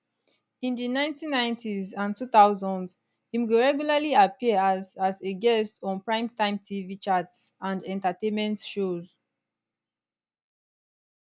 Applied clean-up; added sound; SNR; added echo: none; none; none; none.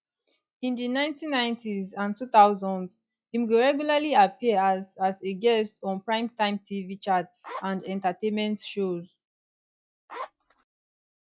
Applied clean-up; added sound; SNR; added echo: classical method log-MMSE.